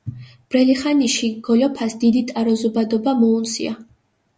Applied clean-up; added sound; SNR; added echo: none; none; none; none.